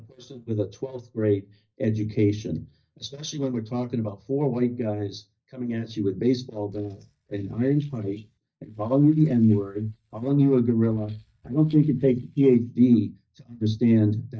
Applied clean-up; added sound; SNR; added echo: neural mask model DeepFilterNet 3.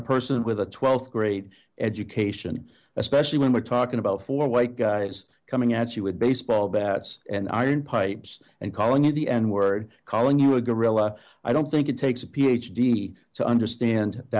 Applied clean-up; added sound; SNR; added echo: none; none; none; none.